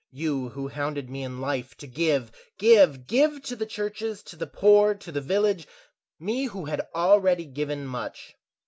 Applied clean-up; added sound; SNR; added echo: none; none; none; none.